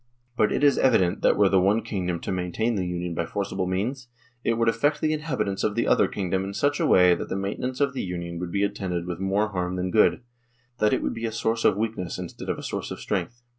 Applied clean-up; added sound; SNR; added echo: none; none; none; none.